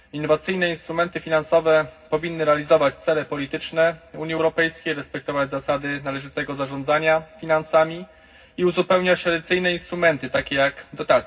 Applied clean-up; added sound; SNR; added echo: none; none; none; reverberation time 0.4 s.